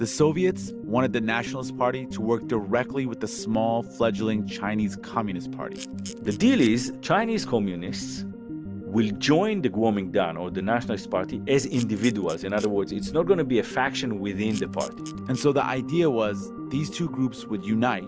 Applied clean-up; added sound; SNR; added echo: none; Camera; 19 dB; none.